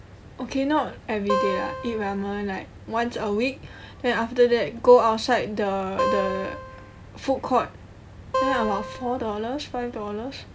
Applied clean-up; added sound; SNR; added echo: none; Acoustic guitar; 4 dB; none.